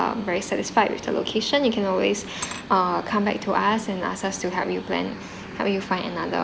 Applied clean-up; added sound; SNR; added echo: none; Train + Glass / Liquid; 16 dB; none.